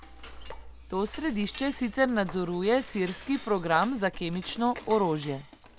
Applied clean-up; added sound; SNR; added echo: none; Cutlery, silverware / Dishes, pots, and pans; 14 dB; none.